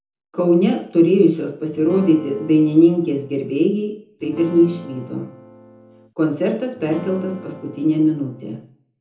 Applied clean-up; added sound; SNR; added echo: none; Acoustic guitar / Strum; 18 dB; reverberation time 0.5 s.